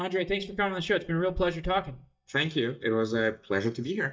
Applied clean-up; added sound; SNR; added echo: neural mask model DeepFilterNet 3.